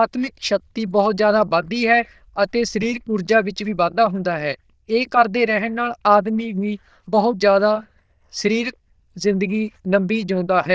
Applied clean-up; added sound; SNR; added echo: neural diffusion model UNIVERSE++.